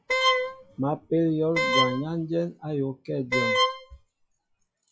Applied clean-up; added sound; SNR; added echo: classical method log-MMSE.